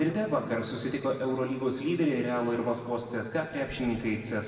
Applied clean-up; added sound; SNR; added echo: none; none; none; reverberation time 2.0 s.